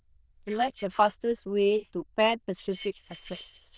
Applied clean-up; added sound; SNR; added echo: neural diffusion model UNIVERSE++.